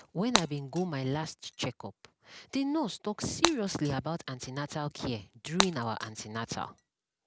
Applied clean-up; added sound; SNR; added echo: none; Shatter; 3 dB; none.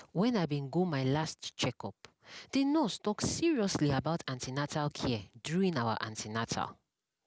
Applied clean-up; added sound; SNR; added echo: none; none; none; none.